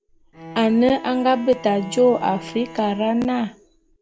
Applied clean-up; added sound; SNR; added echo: none; Bowed string instrument; 18 dB; none.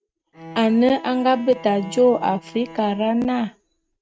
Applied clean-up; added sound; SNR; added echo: neural mask model RNNoise.